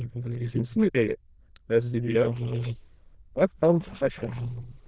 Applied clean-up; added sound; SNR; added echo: neural diffusion model UNIVERSE++.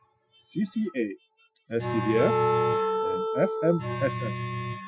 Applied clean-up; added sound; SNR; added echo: classical method Wiener filter.